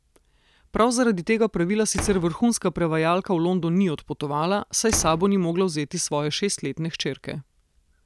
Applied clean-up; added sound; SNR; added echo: none; Slam; 16 dB; none.